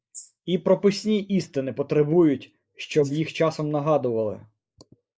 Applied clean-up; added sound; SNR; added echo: neural mask model Resemble Enhance denoiser.